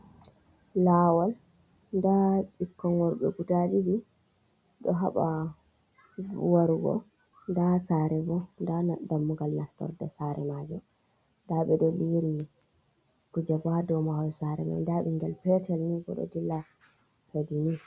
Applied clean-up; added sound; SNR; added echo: none; none; none; none.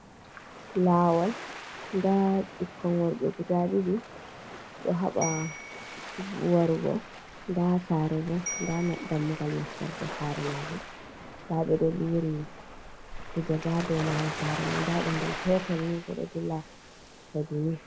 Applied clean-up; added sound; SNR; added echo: none; Bell + Waves, surf; 10 dB; none.